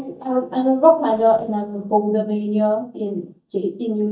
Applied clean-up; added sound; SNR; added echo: neural mask model DeepFilterNet 3.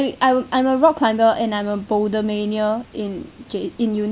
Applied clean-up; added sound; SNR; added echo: none; none; none; none.